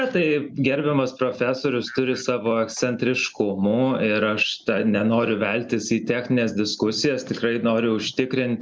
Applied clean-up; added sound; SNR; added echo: none; none; none; none.